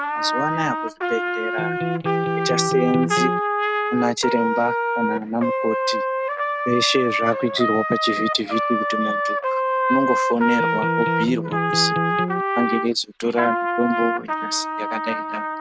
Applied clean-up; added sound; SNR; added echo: none; Trumpet + Electric guitar; -2 dB; none.